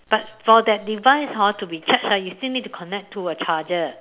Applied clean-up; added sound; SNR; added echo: none; none; none; none.